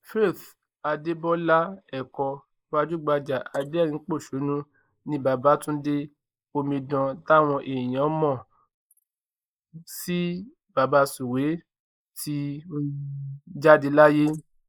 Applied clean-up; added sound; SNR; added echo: neural mask model Resemble Enhance denoiser.